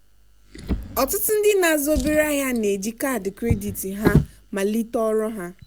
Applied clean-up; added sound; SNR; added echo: none; Drawer open or close; 6 dB; none.